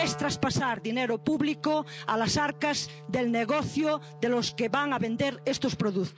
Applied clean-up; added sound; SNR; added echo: none; Wind instrument, woodwind instrument; 16 dB; none.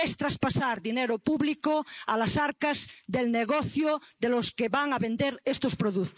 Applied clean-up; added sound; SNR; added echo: neural mask model Resemble Enhance denoiser.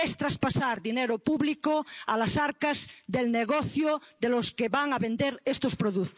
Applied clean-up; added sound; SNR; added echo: none; none; none; none.